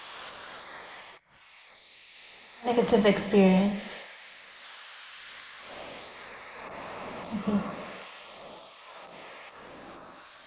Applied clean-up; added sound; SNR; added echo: neural mask model Resemble Enhance denoiser.